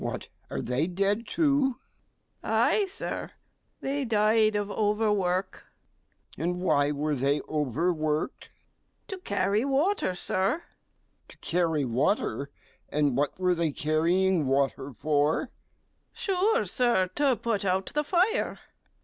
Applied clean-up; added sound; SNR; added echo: none; none; none; none.